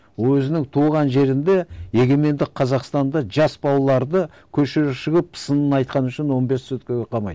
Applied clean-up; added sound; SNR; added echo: none; none; none; none.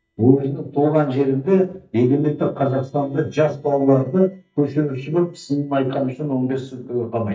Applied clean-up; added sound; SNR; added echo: neural mask model DeepFilterNet 3.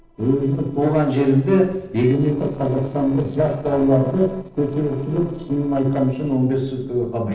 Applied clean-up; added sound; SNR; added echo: neural separator model SepFormer DNS4.